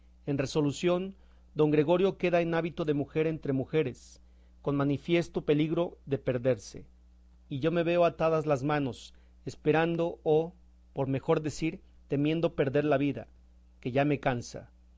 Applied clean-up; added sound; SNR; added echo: none; none; none; none.